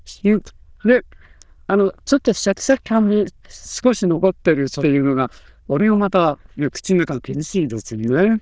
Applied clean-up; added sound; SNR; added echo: neural diffusion model UNIVERSE++.